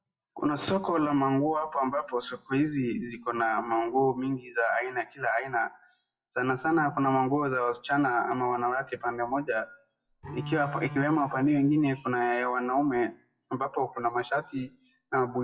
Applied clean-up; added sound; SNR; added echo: classical method WPE with log-MMSE.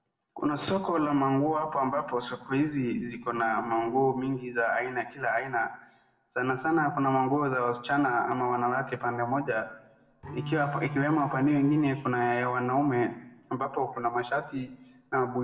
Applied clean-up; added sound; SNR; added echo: none; Bowed string instrument; 9 dB; reverberation time 0.6 s.